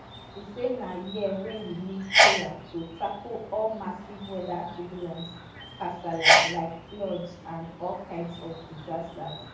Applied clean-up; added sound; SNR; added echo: none; Sneeze; -4 dB; reverberation time 0.7 s.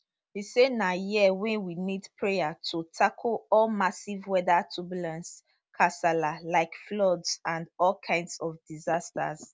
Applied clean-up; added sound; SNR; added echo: none; none; none; none.